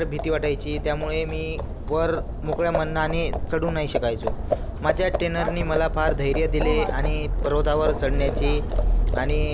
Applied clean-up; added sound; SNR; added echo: none; Livestock, farm animals, working animals; -1 dB; none.